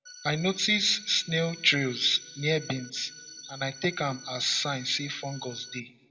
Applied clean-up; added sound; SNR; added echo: none; Organ; 17 dB; reverberation time 0.6 s.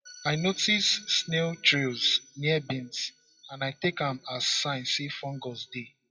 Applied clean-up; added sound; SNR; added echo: classical method WPE with log-MMSE.